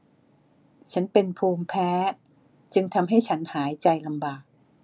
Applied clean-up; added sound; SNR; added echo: none; none; none; none.